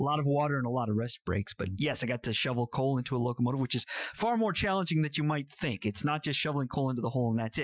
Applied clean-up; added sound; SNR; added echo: classical method Wiener filter.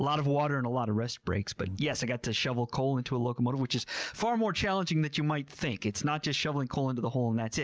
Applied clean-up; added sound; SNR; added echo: none; Breathing; 10 dB; none.